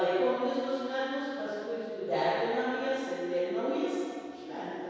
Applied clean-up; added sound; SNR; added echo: none; none; none; reverberation time 2.2 s.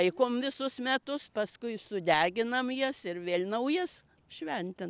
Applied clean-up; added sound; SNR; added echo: none; none; none; none.